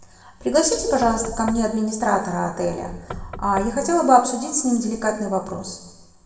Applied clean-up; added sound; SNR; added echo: none; Knock / Wood; 13 dB; reverberation time 1.0 s.